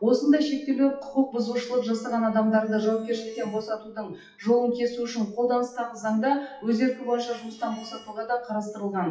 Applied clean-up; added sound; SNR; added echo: classical method WPE with log-MMSE.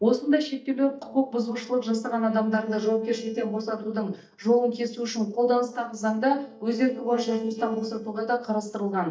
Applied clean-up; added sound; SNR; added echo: neural mask model DeepFilterNet 3.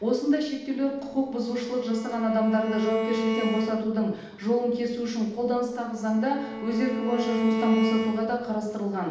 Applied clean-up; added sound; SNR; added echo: none; Bowed string instrument; 5 dB; reverberation time 0.8 s.